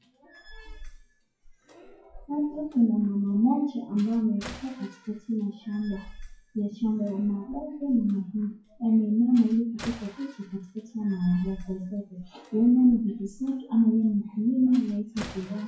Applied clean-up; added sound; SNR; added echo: classical method WPE with log-MMSE.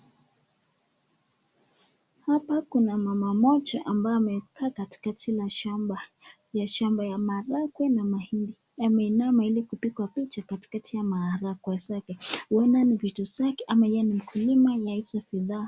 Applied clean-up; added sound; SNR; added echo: none; none; none; none.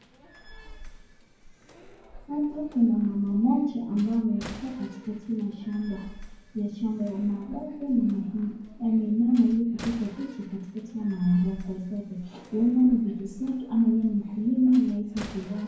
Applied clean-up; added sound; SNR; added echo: none; Slam; 19 dB; reverberation time 0.9 s.